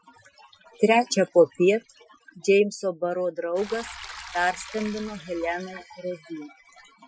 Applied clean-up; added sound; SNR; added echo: classical method Wiener filter.